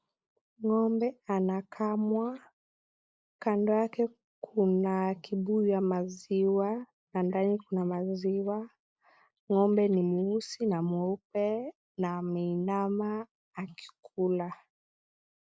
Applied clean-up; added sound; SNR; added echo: neural mask model Resemble Enhance denoiser.